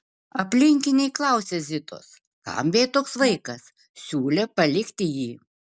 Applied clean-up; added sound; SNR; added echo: none; none; none; none.